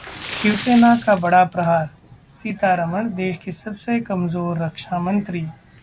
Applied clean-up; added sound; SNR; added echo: none; Splash, splatter; 17 dB; none.